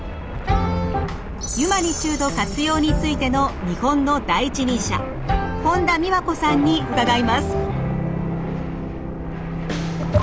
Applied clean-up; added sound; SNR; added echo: none; Fixed-wing aircraft, airplane; 9 dB; none.